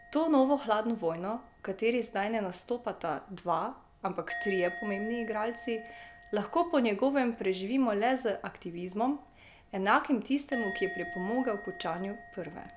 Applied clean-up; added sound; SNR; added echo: none; Musical instrument; 15 dB; none.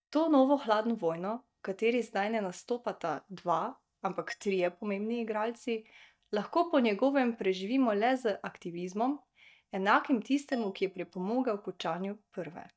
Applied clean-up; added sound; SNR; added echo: neural mask model DeepFilterNet 3.